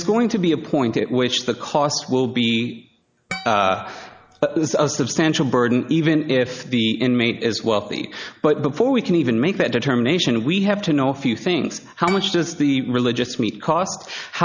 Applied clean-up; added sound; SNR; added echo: none; Harp; 17 dB; none.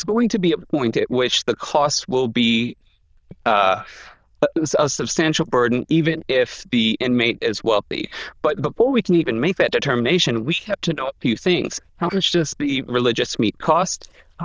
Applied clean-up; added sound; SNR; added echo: neural diffusion model UNIVERSE++.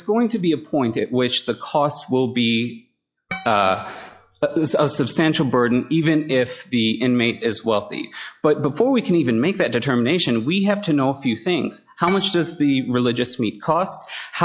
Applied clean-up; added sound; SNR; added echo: classical method log-MMSE.